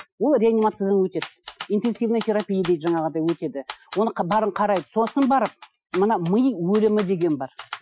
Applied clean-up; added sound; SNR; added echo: classical method Wiener filter.